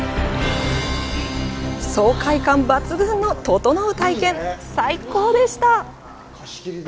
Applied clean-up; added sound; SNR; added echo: none; none; none; none.